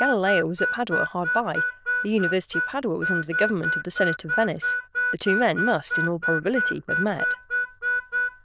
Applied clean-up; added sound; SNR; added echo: neural diffusion model UNIVERSE++.